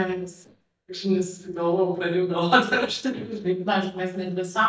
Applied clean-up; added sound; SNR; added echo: neural mask model DeepFilterNet 3.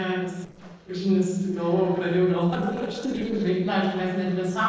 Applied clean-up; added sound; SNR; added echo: neural separator model SepFormer DNS4.